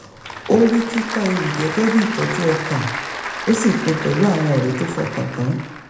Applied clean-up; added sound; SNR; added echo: none; Applause / Crowd; 8 dB; reverberation time 0.7 s.